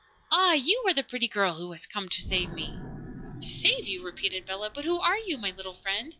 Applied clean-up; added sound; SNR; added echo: classical method log-MMSE.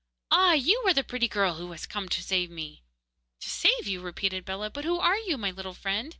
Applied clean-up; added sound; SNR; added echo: none; none; none; none.